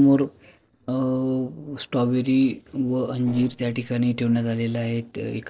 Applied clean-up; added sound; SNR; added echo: neural separator model SepFormer DNS4.